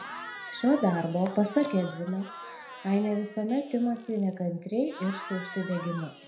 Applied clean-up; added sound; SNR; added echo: none; Crowd / Cheering; 14 dB; reverberation time 0.5 s.